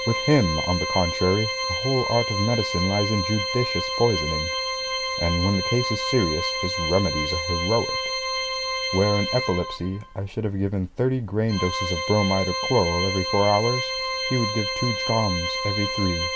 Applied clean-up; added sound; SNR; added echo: none; Organ; 3 dB; none.